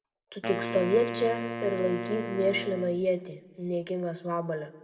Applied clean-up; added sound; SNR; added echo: none; Wind instrument, woodwind instrument; 7 dB; reverberation time 0.9 s.